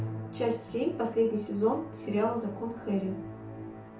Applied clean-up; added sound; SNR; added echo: none; Musical instrument; 10 dB; reverberation time 0.6 s.